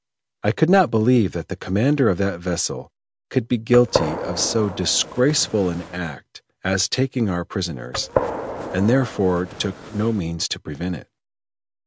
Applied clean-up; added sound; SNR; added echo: none; Gunshot, gunfire; 7 dB; none.